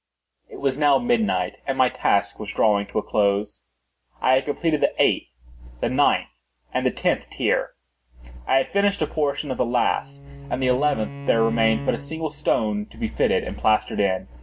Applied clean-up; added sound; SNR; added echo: none; Bowed string instrument; 12 dB; none.